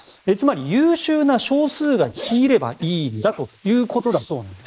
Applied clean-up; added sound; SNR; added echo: neural mask model Resemble Enhance denoiser.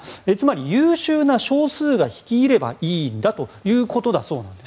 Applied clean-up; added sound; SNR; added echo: none; none; none; none.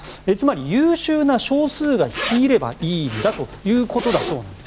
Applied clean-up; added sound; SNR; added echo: none; Zipper (clothing); 13 dB; none.